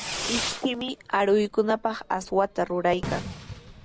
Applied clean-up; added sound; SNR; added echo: none; Fireworks; 9 dB; none.